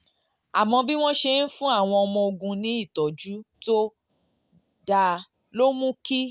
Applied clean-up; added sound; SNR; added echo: none; none; none; none.